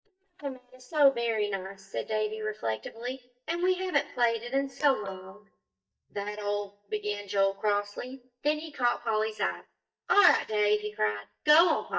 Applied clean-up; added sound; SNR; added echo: neural mask model DeepFilterNet 3.